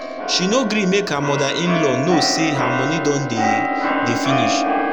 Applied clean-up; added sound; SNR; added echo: none; Keyboard (musical); 0 dB; none.